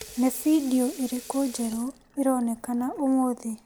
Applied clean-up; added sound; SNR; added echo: none; Sink (filling or washing) / Water tap, faucet; 20 dB; none.